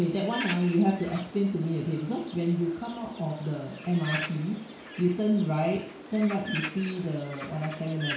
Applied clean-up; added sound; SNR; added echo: none; Bird; 11 dB; reverberation time 0.6 s.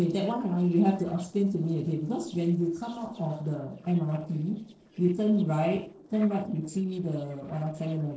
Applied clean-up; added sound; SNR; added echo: neural separator model SepFormer DNS4.